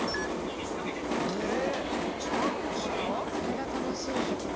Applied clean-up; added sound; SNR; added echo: none; Train; -3 dB; none.